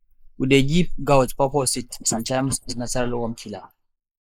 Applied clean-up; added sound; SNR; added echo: neural mask model Resemble Enhance denoiser.